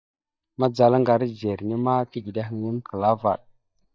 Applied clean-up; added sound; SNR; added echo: neural mask model DeepFilterNet 3.